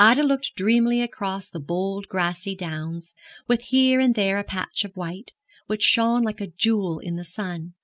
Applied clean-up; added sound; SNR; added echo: none; none; none; none.